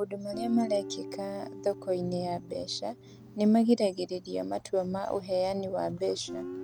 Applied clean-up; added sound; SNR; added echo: none; Guitar; 14 dB; none.